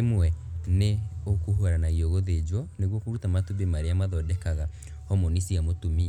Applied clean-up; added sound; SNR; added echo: none; none; none; none.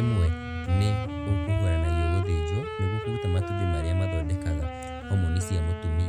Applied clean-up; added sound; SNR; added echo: none; Wind instrument, woodwind instrument; 9 dB; none.